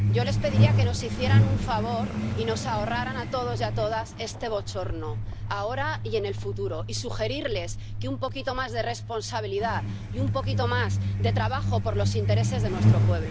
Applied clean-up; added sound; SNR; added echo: none; Truck; -4 dB; none.